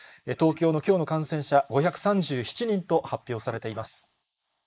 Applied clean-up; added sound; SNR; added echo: neural mask model Resemble Enhance denoiser.